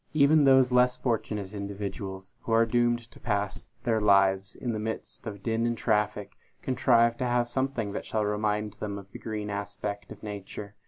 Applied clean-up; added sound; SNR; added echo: neural mask model Resemble Enhance denoiser.